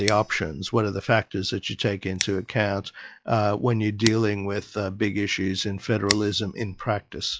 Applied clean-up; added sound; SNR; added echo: classical method log-MMSE.